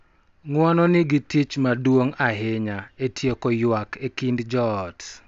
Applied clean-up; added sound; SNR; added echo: none; none; none; none.